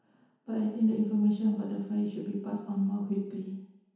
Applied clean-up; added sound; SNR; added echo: none; none; none; reverberation time 1.0 s.